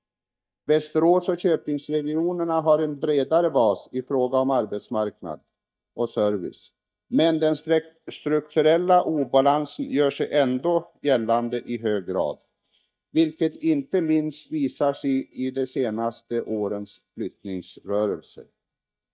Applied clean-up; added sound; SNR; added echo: neural mask model DeepFilterNet 3.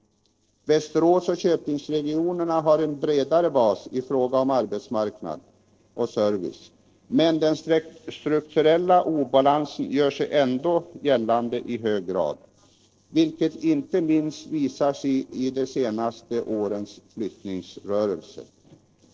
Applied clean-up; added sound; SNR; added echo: neural separator model SepFormer DNS4.